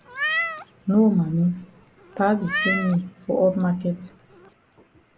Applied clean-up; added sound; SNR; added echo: none; Meow; 7 dB; none.